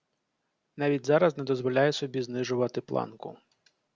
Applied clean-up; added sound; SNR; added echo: none; none; none; none.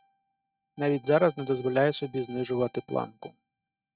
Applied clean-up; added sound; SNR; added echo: neural mask model RNNoise.